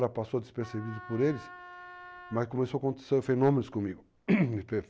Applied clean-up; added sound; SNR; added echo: none; Wind instrument, woodwind instrument; 17 dB; none.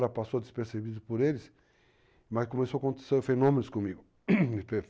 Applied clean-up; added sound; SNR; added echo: none; none; none; none.